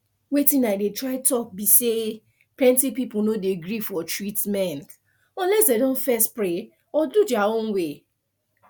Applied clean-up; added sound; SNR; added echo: none; none; none; none.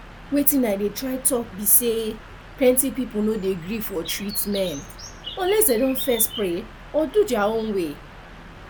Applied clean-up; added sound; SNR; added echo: none; Bird; 15 dB; none.